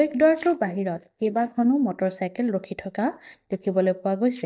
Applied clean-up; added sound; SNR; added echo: neural mask model DeepFilterNet 3.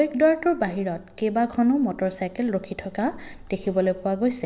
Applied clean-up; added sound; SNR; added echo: none; none; none; none.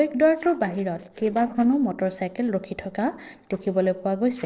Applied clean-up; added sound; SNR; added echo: neural separator model SepFormer DNS4.